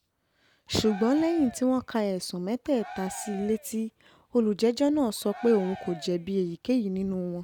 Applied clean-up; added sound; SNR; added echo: none; Cheering; 17 dB; none.